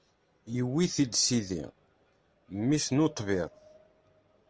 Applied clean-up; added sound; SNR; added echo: none; none; none; none.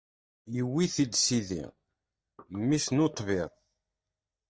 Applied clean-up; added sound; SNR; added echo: neural mask model DeepFilterNet 3.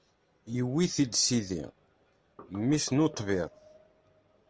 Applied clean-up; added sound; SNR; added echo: none; Knock; 19 dB; none.